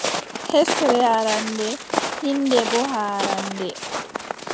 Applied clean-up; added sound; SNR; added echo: none; Walk, footsteps; 3 dB; none.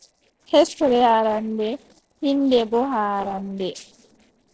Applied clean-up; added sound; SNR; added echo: neural separator model SepFormer DNS4.